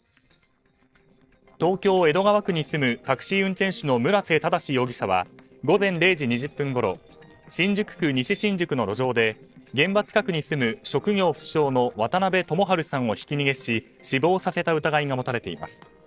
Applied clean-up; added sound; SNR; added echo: neural separator model SepFormer DNS4.